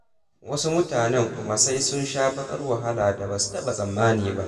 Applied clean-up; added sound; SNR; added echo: none; none; none; reverberation time 1.9 s.